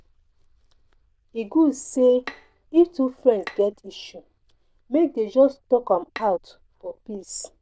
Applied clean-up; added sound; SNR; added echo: neural diffusion model UNIVERSE++.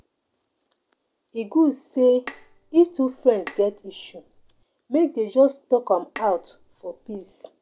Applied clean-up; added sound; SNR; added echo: none; Bowed string instrument; 20 dB; none.